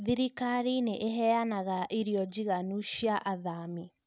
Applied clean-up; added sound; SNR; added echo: none; none; none; none.